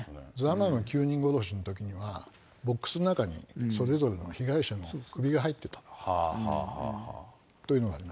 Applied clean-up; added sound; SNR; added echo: none; none; none; none.